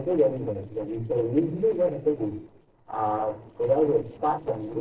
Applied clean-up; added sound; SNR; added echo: neural separator model SepFormer DNS4.